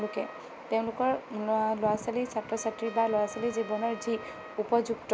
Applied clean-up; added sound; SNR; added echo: none; Trumpet; 18 dB; none.